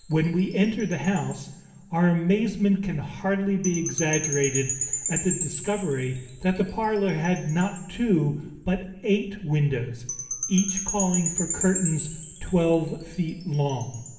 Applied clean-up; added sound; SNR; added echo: none; Wind chime / Percussion; 9 dB; reverberation time 1.4 s.